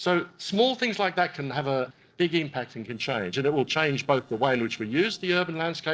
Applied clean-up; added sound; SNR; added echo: neural separator model SepFormer DNS4.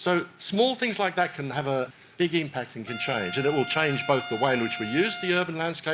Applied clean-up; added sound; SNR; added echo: none; Trumpet; 10 dB; none.